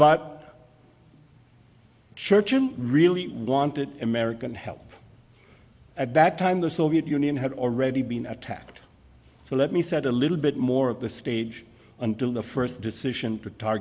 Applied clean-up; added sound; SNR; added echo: none; none; none; none.